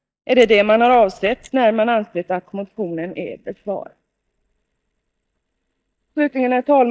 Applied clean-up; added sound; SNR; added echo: neural mask model DeepFilterNet 3.